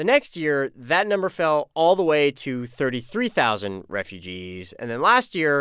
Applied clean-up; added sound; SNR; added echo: none; none; none; none.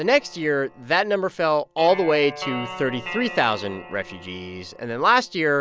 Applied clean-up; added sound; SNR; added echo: none; Guitar; 15 dB; none.